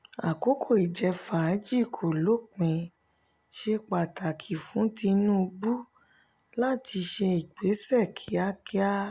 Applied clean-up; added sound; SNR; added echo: none; none; none; none.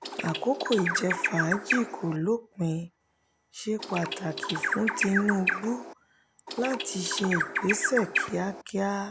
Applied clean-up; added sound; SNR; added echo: none; Bird; 1 dB; none.